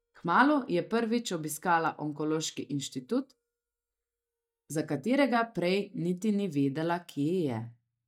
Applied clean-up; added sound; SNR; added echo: neural mask model DeepFilterNet 3.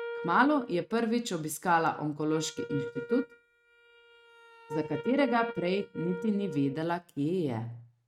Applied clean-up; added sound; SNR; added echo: neural mask model RNNoise.